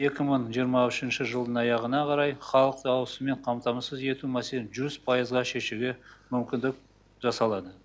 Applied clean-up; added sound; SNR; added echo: none; none; none; none.